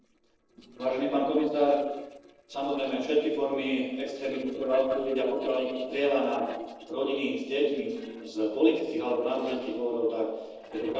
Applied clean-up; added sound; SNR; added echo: neural separator model SepFormer DNS4.